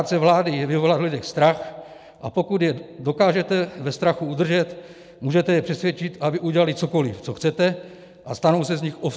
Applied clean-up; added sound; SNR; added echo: none; none; none; none.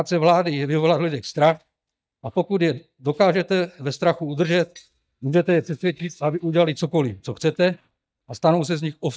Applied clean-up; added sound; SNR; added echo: neural mask model DeepFilterNet 3.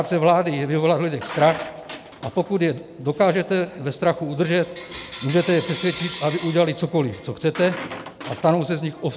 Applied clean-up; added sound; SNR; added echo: none; Coin (dropping) / Bell; 13 dB; none.